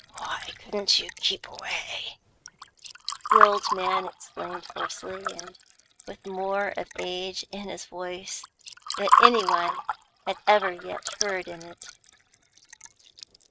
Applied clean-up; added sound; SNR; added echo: neural mask model RNNoise.